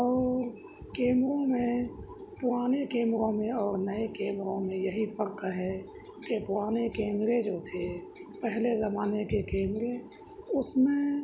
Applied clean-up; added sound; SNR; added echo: none; none; none; none.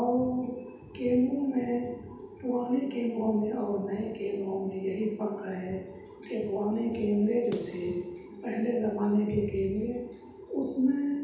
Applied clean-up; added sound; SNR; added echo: none; Snare drum; 17 dB; reverberation time 0.8 s.